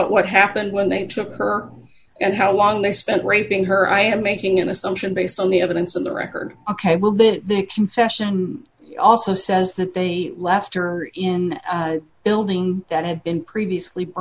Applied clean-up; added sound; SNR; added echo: none; none; none; none.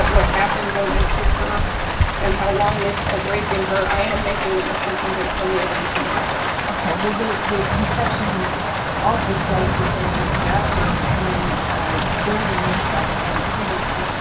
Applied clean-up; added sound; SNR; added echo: none; Rain; -5 dB; reverberation time 0.2 s.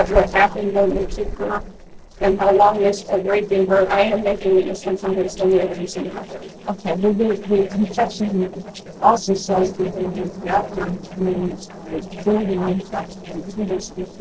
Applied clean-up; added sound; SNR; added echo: neural separator model SepFormer DNS4.